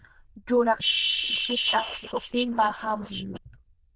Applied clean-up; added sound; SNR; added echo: neural diffusion model UNIVERSE++.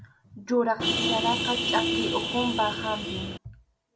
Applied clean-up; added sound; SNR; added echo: none; Vehicle horn, car horn, honking; -2 dB; none.